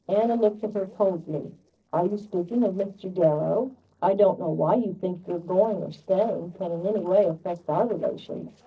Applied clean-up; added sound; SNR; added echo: neural separator model SepFormer DNS4.